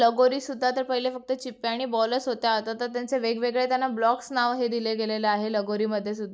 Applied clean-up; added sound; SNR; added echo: none; none; none; none.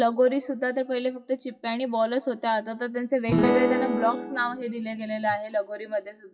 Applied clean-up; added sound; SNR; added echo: classical method WPE with log-MMSE.